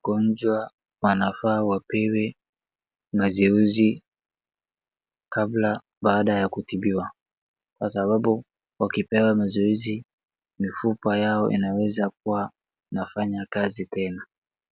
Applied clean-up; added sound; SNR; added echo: none; none; none; none.